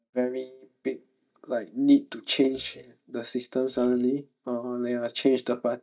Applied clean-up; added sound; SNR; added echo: neural mask model DeepFilterNet 3.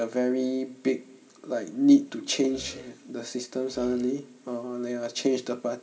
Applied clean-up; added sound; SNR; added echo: none; Burping, eructation; 18 dB; reverberation time 1.0 s.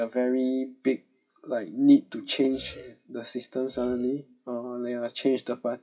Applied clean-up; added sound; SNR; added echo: classical method WPE with log-MMSE.